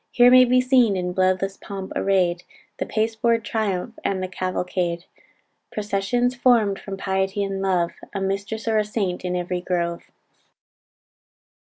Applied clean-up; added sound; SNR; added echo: none; none; none; none.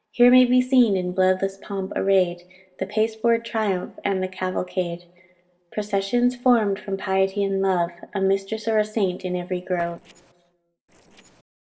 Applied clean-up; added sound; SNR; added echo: neural separator model SepFormer DNS4.